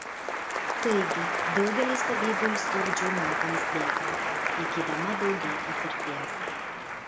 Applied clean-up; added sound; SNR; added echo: none; Applause; -4 dB; none.